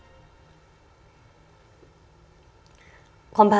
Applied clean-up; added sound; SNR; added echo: none; none; none; reverberation time 1.0 s.